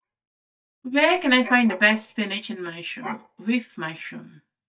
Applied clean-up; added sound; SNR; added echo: neural mask model DeepFilterNet 3.